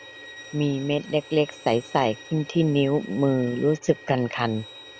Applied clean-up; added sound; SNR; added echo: none; Bowed string instrument; 19 dB; none.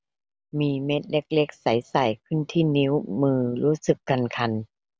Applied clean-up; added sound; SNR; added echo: none; none; none; none.